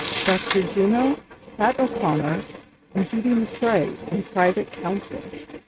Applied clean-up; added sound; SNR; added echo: neural mask model RNNoise.